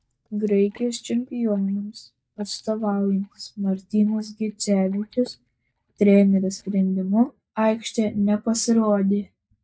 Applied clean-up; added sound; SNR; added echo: neural mask model DeepFilterNet 3.